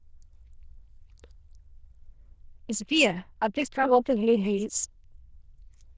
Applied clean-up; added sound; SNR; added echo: neural diffusion model UNIVERSE++.